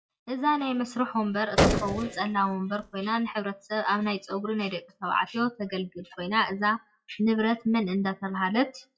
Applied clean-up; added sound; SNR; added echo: classical method WPE with log-MMSE.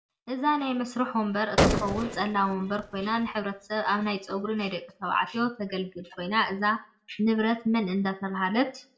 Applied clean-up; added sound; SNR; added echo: none; Gunshot, gunfire; 1 dB; reverberation time 0.3 s.